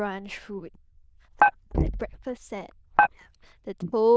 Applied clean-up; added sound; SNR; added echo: neural diffusion model UNIVERSE++.